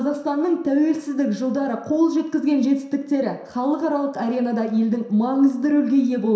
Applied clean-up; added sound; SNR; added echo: none; none; none; reverberation time 0.7 s.